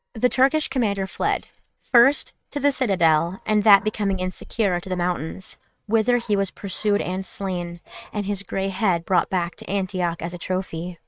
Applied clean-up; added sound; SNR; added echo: neural mask model RNNoise.